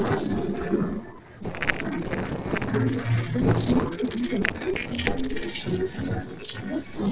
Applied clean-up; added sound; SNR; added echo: neural separator model SepFormer DNS4.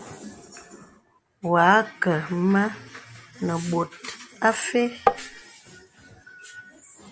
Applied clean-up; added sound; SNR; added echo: none; Tap; -3 dB; none.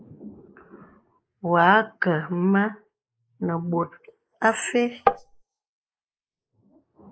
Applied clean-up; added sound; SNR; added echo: neural mask model Resemble Enhance denoiser.